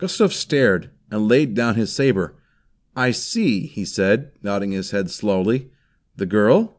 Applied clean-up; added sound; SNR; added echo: none; none; none; none.